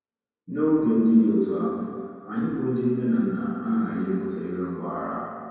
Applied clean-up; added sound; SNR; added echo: none; none; none; reverberation time 2.2 s.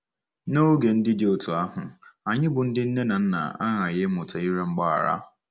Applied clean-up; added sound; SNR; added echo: none; none; none; none.